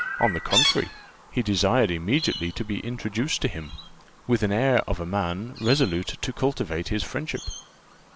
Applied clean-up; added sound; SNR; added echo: none; Chirp, tweet; 8 dB; none.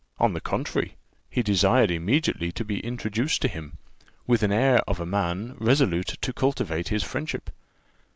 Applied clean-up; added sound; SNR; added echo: none; none; none; none.